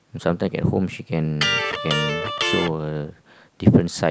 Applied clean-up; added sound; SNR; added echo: none; Electric guitar; 3 dB; none.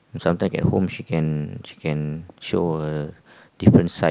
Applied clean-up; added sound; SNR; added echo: none; none; none; none.